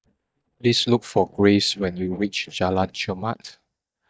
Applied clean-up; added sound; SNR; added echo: neural mask model DeepFilterNet 3.